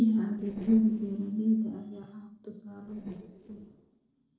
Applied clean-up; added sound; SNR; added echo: neural separator model SepFormer DNS4.